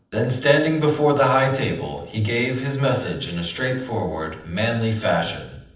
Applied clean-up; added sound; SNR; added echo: none; none; none; reverberation time 0.8 s.